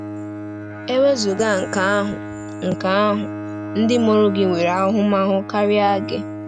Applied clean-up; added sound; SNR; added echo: none; Bowed string instrument; 10 dB; none.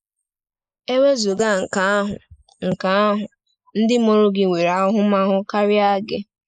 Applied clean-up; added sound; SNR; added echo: neural mask model Resemble Enhance denoiser.